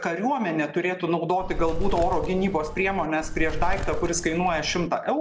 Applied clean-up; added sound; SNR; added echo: none; Bird; 3 dB; none.